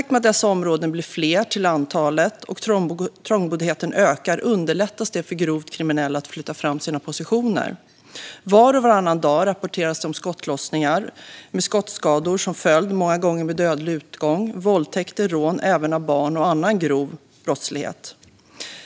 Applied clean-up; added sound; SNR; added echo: none; none; none; none.